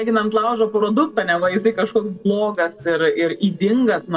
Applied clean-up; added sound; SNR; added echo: neural separator model SepFormer DNS4.